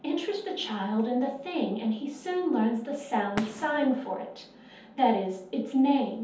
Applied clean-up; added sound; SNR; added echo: none; Fireworks; 20 dB; reverberation time 0.6 s.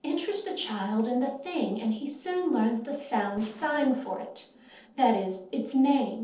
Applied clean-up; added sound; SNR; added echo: neural separator model SepFormer DNS4.